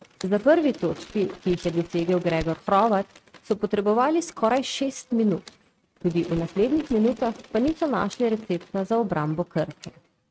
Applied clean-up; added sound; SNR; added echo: neural mask model RNNoise.